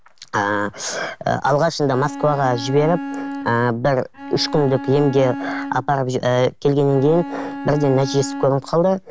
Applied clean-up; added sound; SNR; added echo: none; Bowed string instrument; 10 dB; none.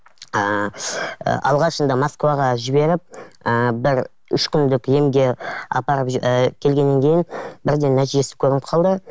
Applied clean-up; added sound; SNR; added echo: none; none; none; none.